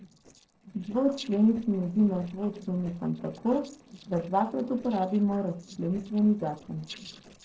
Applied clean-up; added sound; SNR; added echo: neural separator model SepFormer DNS4.